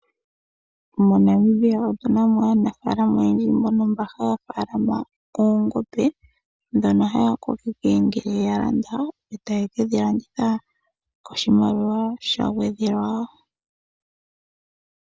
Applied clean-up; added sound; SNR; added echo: none; none; none; none.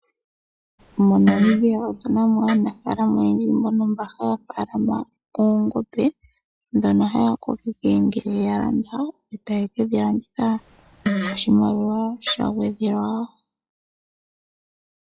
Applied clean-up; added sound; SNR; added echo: classical method log-MMSE.